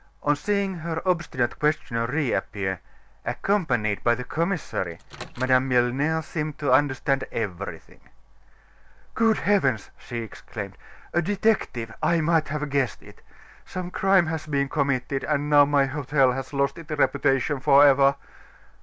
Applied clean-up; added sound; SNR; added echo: none; Microwave oven; 19 dB; none.